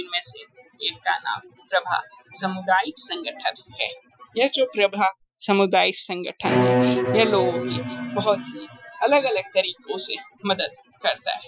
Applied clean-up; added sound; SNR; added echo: classical method Wiener filter.